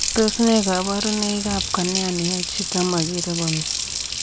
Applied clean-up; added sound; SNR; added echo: none; Water tap, faucet; 3 dB; none.